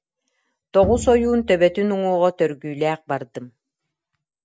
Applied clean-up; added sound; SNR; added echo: none; Bowed string instrument; 11 dB; none.